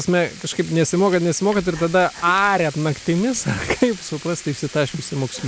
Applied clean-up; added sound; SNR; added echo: none; Frying (food); 18 dB; none.